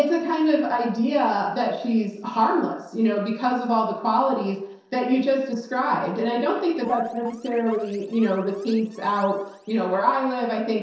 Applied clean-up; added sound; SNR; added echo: neural separator model SepFormer DNS4.